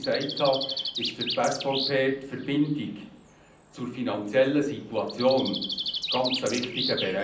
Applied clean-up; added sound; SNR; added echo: none; Bird; 7 dB; reverberation time 0.6 s.